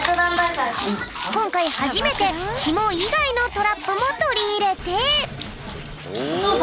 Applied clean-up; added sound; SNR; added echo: none; Sink (filling or washing) + Chewing, mastication; 10 dB; none.